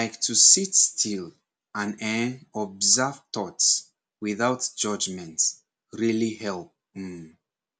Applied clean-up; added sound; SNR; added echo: none; none; none; none.